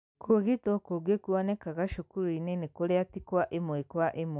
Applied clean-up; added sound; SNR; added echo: none; none; none; none.